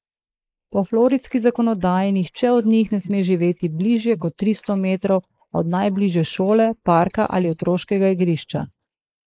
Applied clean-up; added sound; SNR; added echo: neural mask model Resemble Enhance denoiser.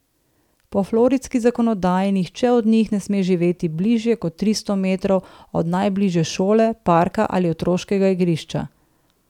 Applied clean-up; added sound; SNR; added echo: none; none; none; none.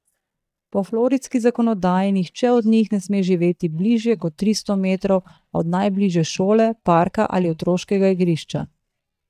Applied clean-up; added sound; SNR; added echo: neural mask model DeepFilterNet 3.